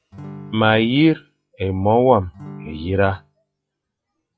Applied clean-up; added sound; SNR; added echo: classical method log-MMSE.